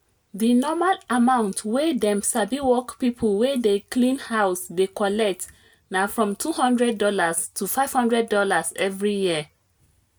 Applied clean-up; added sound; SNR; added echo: none; none; none; none.